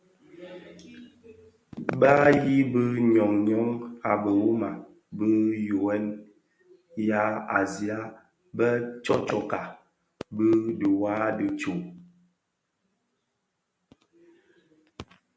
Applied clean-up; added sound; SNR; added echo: none; none; none; none.